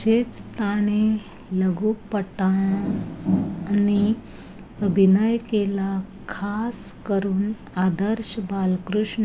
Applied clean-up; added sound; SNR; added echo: none; none; none; none.